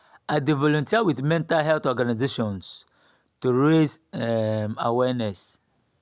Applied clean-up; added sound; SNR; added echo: none; none; none; none.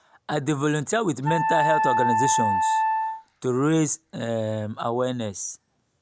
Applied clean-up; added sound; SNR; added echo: none; Wind instrument, woodwind instrument; -1 dB; none.